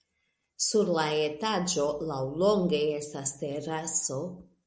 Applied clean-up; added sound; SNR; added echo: none; none; none; none.